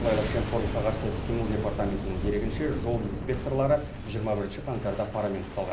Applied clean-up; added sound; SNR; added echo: none; Boom; 4 dB; reverberation time 0.5 s.